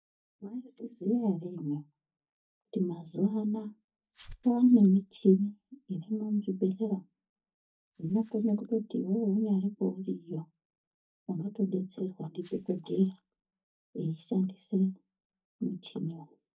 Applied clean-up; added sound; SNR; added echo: neural mask model DeepFilterNet 3.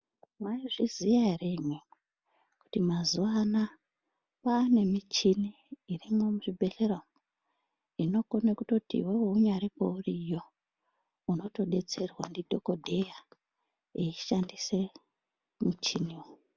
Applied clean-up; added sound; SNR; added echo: none; none; none; none.